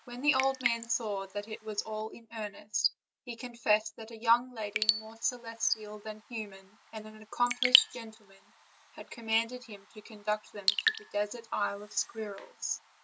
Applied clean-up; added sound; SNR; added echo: none; Raindrop / Drip; 4 dB; none.